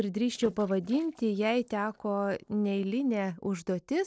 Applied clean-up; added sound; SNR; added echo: neural separator model SepFormer DNS4.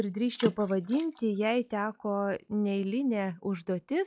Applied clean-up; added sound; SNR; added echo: classical method log-MMSE.